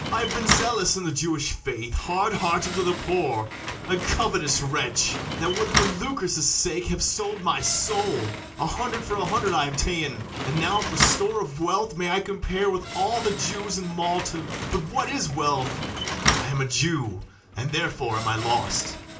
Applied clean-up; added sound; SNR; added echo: none; Slam; 5 dB; reverberation time 0.2 s.